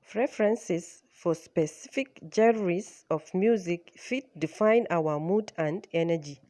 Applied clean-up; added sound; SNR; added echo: none; none; none; none.